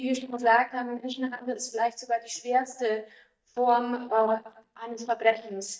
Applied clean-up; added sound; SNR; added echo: neural mask model DeepFilterNet 3.